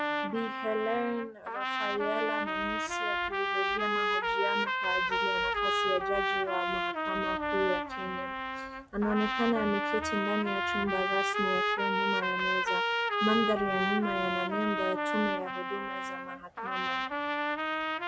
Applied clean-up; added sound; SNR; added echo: none; Trumpet; -3 dB; none.